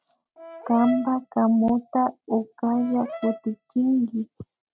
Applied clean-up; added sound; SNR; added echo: neural mask model RNNoise.